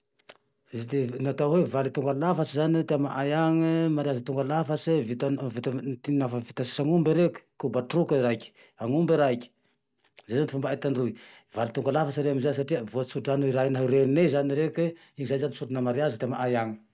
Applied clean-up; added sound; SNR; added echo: none; none; none; none.